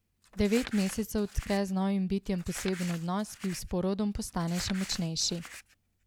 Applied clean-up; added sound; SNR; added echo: none; Crumpling, crinkling; 16 dB; none.